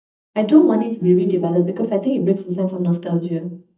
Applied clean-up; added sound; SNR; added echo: neural mask model DeepFilterNet 3.